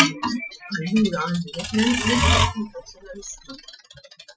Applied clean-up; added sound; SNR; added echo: classical method Wiener filter.